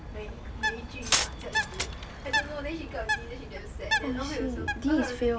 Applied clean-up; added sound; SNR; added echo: none; Bird + Glass; -1 dB; none.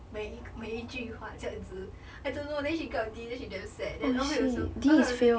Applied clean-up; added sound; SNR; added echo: none; none; none; none.